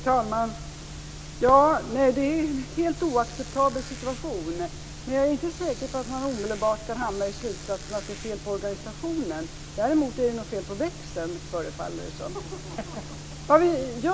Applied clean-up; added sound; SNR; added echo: none; Fireworks + Squeak; 18 dB; none.